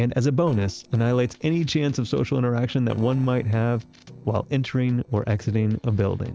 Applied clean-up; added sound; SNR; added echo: neural separator model SepFormer DNS4.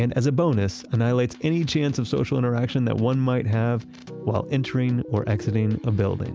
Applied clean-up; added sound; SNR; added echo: none; none; none; none.